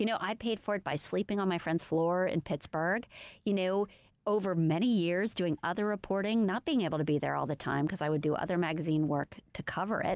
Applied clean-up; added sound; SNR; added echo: none; none; none; none.